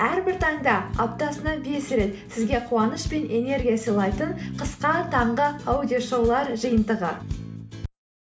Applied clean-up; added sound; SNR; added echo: none; none; none; none.